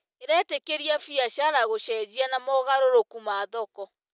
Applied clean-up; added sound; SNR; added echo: none; none; none; none.